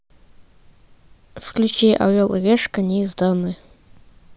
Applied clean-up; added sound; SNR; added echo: none; none; none; none.